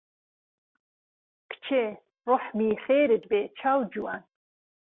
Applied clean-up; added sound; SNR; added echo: none; none; none; none.